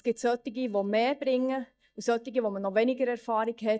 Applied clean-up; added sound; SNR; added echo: neural mask model DeepFilterNet 3.